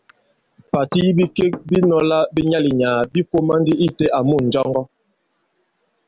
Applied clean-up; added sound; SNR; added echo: none; Knock / Wood; 18 dB; none.